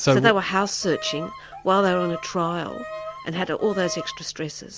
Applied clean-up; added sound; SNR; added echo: none; Bowed string instrument; 13 dB; none.